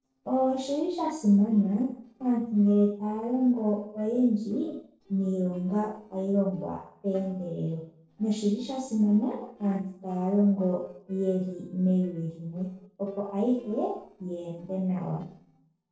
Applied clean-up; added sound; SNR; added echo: neural separator model SepFormer DNS4.